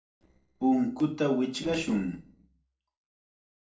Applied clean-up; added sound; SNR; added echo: neural separator model SepFormer DNS4.